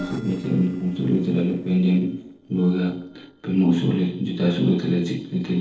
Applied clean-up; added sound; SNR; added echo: neural separator model SepFormer DNS4.